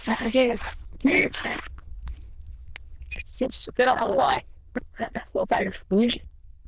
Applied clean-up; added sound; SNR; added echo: neural diffusion model UNIVERSE++.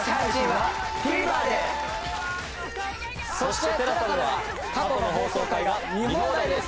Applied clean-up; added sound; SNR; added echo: none; Drum kit; 18 dB; none.